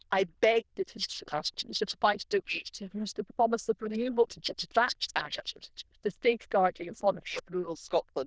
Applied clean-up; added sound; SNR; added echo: neural diffusion model UNIVERSE++.